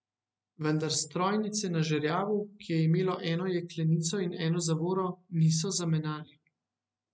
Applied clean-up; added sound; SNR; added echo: none; none; none; none.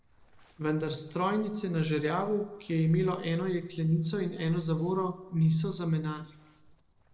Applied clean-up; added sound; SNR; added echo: neural separator model SepFormer DNS4.